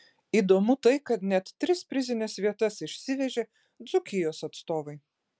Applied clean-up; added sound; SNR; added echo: none; none; none; none.